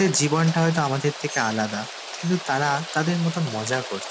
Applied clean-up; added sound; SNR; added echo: none; Rain; 11 dB; none.